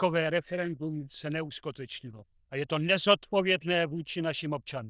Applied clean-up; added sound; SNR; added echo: neural diffusion model UNIVERSE++.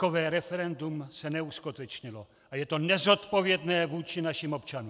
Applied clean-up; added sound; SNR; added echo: none; none; none; none.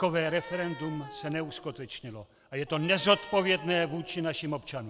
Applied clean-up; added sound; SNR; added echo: none; Cat; 16 dB; none.